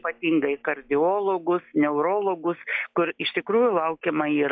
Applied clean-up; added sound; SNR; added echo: classical method log-MMSE.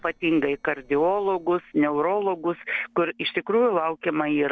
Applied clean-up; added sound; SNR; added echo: neural separator model SepFormer DNS4.